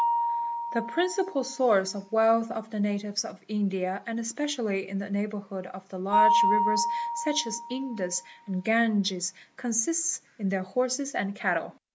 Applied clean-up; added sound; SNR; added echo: none; Mallet percussion; 3 dB; none.